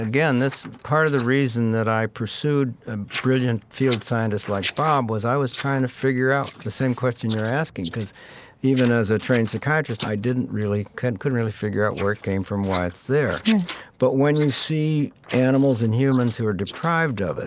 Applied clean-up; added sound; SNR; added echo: neural mask model Resemble Enhance denoiser.